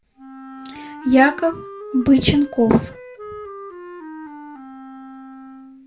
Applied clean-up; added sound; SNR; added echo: none; Wind instrument, woodwind instrument; 15 dB; reverberation time 0.2 s.